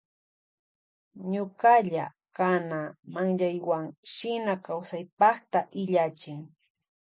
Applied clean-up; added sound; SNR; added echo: none; none; none; none.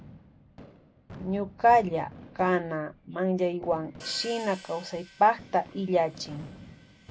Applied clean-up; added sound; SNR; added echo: none; Fireworks + Hi-hat; 18 dB; none.